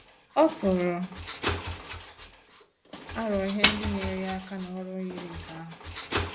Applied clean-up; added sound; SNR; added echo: none; Engine; 1 dB; none.